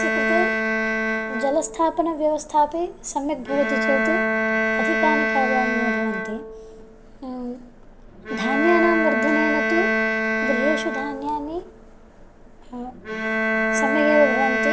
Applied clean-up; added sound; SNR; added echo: none; Bowed string instrument; -1 dB; reverberation time 0.5 s.